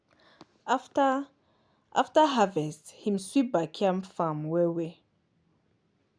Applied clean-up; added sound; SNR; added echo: none; none; none; none.